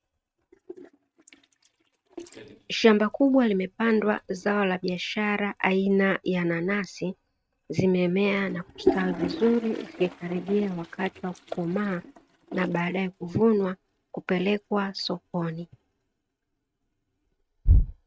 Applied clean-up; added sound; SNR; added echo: neural mask model RNNoise.